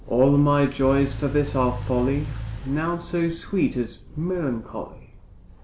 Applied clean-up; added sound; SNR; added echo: none; Engine / Car; 10 dB; none.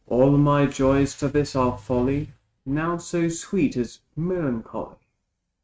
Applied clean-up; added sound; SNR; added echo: neural mask model RNNoise.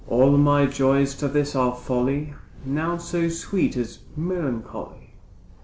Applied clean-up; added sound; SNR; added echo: none; none; none; none.